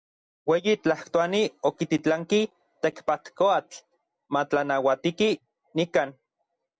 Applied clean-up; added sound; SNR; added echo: none; none; none; none.